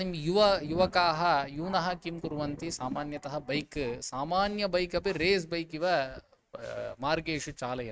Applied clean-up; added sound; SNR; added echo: neural mask model RNNoise.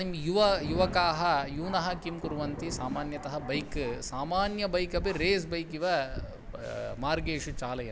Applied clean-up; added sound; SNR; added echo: none; Thunder; 12 dB; none.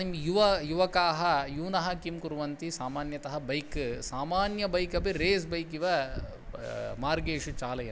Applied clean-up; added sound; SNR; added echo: none; none; none; none.